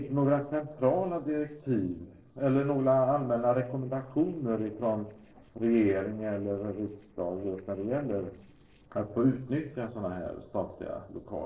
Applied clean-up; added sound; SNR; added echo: neural separator model SepFormer DNS4.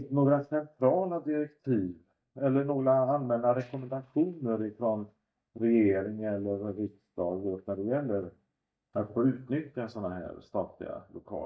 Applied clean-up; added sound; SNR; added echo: neural mask model DeepFilterNet 3.